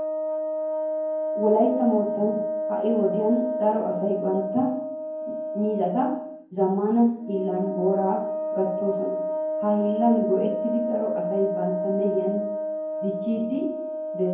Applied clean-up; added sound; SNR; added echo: none; Wind instrument, woodwind instrument; 3 dB; reverberation time 0.9 s.